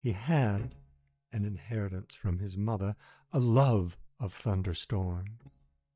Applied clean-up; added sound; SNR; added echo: neural mask model DeepFilterNet 3.